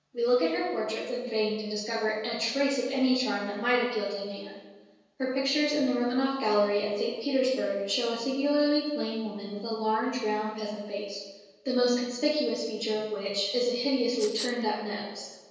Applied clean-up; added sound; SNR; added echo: none; Rattle (instrument); 12 dB; reverberation time 1.2 s.